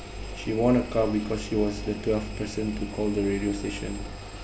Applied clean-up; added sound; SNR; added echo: none; Engine; 9 dB; none.